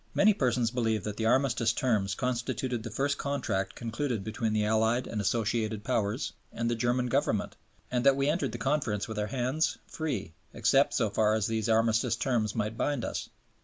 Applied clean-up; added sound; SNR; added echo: none; none; none; none.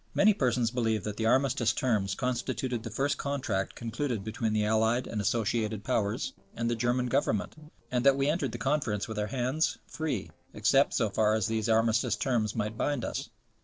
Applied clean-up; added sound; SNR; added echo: neural separator model SepFormer DNS4.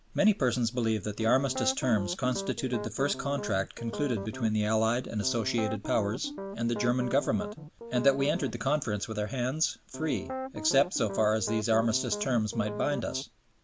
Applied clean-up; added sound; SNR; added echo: none; Piano; 9 dB; none.